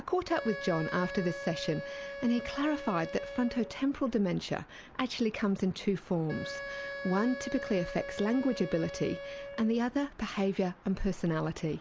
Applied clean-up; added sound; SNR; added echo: none; Wind instrument, woodwind instrument; 11 dB; none.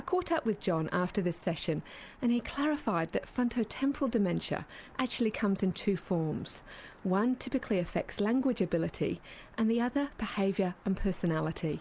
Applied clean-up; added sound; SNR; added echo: none; none; none; none.